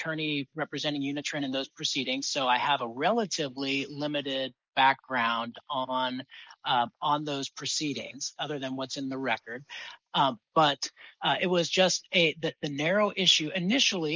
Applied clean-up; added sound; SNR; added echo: neural mask model Resemble Enhance denoiser.